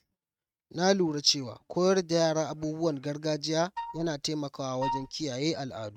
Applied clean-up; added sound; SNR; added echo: neural mask model RNNoise.